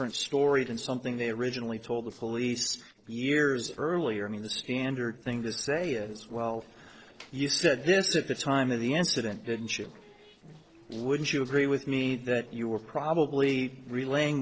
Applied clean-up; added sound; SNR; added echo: neural separator model SepFormer DNS4.